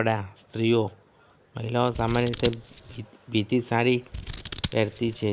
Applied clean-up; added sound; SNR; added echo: none; Scissors; 8 dB; none.